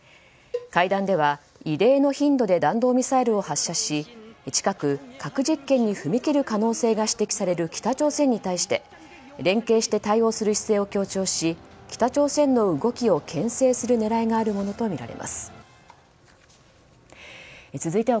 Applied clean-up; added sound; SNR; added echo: none; Cowbell; 16 dB; none.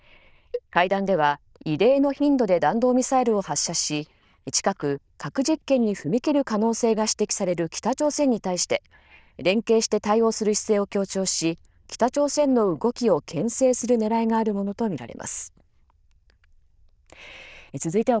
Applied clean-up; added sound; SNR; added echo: neural diffusion model UNIVERSE++.